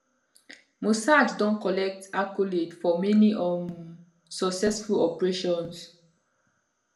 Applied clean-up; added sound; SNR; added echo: none; none; none; reverberation time 0.4 s.